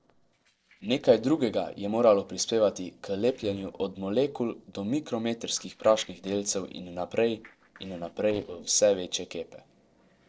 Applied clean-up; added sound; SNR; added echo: neural separator model SepFormer DNS4.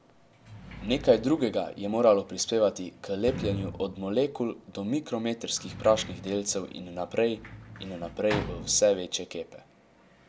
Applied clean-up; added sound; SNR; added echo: none; Sliding door; 14 dB; none.